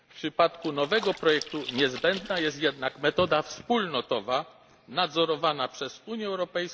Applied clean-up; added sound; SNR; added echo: none; Splash, splatter; 15 dB; none.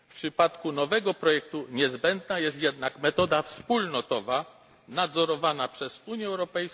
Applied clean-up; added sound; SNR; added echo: none; none; none; none.